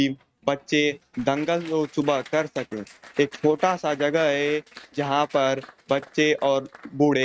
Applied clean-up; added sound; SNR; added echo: neural mask model RNNoise.